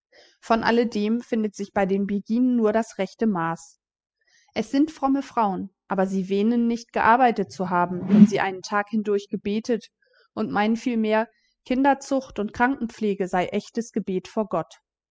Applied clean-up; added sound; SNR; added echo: classical method spectral subtraction.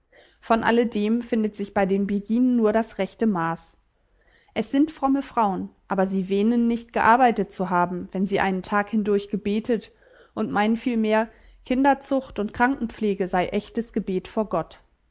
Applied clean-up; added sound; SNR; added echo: none; none; none; none.